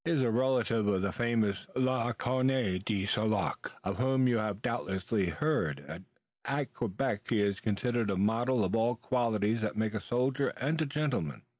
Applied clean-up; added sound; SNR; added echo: none; none; none; none.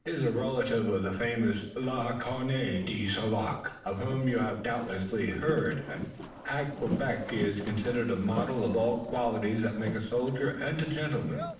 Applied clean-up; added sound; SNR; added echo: neural separator model SepFormer DNS4.